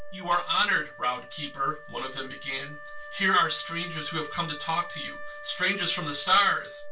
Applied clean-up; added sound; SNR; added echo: none; Wind instrument, woodwind instrument; 14 dB; reverberation time 0.2 s.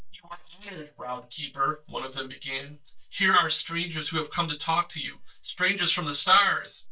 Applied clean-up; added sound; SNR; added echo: neural mask model DeepFilterNet 3.